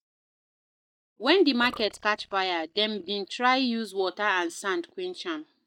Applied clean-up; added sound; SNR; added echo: neural mask model DeepFilterNet 3.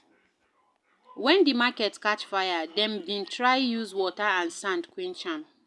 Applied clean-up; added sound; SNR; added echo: none; none; none; none.